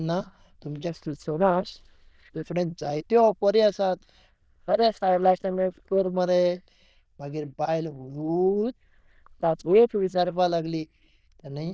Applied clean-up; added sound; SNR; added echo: neural diffusion model UNIVERSE++.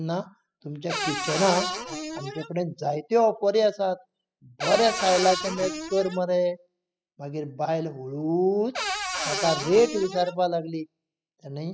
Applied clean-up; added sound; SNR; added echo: classical method spectral subtraction.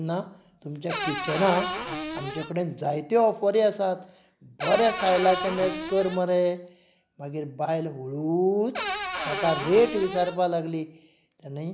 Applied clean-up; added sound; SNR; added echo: none; Cupboard open or close / Door; 4 dB; none.